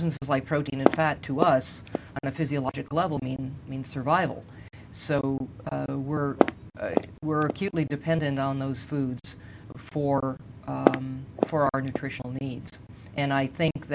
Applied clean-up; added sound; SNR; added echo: none; Walk, footsteps; 1 dB; none.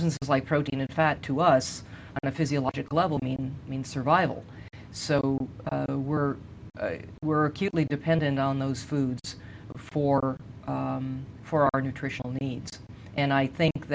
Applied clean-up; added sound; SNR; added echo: none; none; none; none.